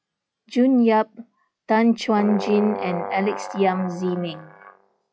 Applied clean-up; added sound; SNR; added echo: classical method log-MMSE.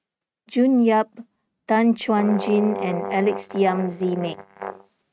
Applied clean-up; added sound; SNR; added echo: neural mask model RNNoise.